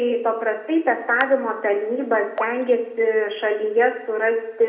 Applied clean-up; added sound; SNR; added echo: none; Raindrop / Drip; 17 dB; reverberation time 0.8 s.